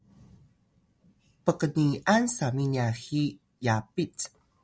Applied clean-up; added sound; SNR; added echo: none; none; none; none.